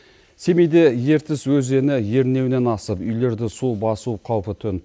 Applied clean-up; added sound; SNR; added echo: none; none; none; none.